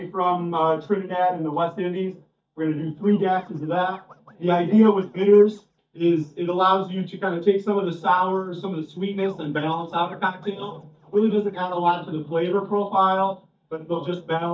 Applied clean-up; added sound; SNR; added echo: neural mask model DeepFilterNet 3.